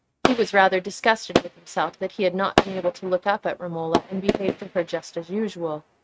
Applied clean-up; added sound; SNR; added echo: neural mask model RNNoise.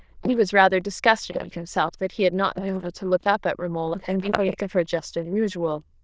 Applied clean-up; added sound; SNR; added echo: neural diffusion model UNIVERSE++.